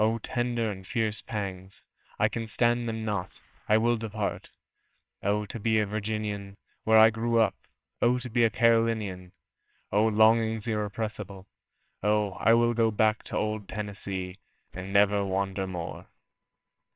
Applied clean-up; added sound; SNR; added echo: neural separator model SepFormer WHAMR!.